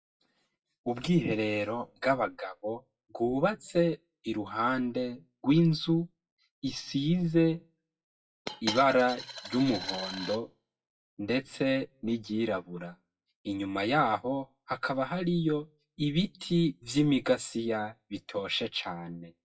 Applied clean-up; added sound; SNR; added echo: classical method WPE with log-MMSE.